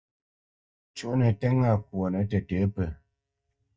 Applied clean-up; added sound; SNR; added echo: neural mask model DeepFilterNet 3.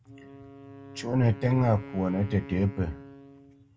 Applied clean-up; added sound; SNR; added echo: none; Wind instrument, woodwind instrument; 16 dB; none.